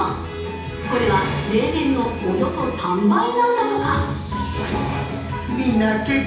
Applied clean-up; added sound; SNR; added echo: none; none; none; reverberation time 0.8 s.